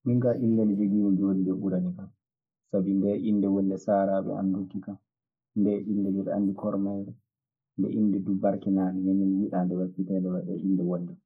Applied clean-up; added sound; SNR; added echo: neural mask model Resemble Enhance denoiser.